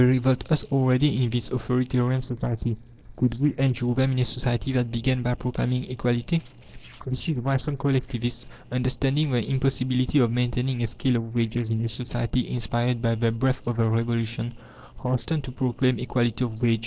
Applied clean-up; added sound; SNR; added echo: neural separator model SepFormer DNS4.